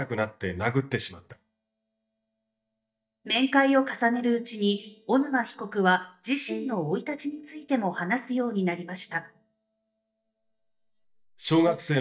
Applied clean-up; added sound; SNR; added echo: neural mask model DeepFilterNet 3.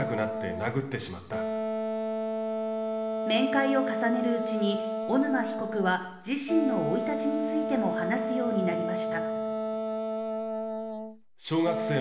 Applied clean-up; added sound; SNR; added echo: none; Wind instrument, woodwind instrument; 1 dB; reverberation time 1.0 s.